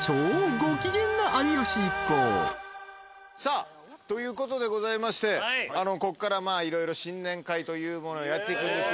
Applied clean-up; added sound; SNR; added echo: none; none; none; none.